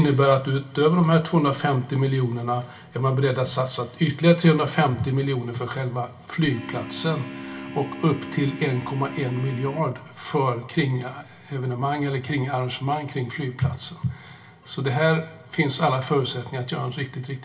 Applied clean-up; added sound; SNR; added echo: none; Organ; 12 dB; reverberation time 0.2 s.